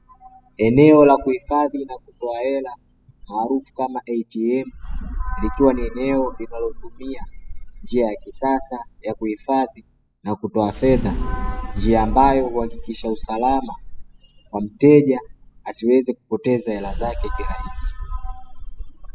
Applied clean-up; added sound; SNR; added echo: classical method spectral subtraction.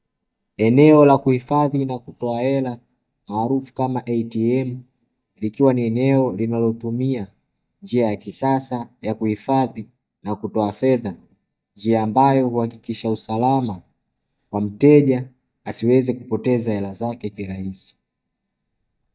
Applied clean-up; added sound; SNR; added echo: neural mask model DeepFilterNet 3.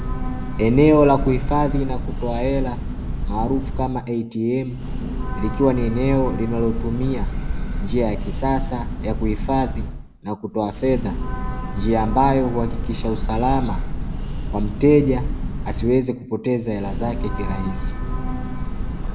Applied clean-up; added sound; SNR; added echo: none; Train / Breathing; 2 dB; none.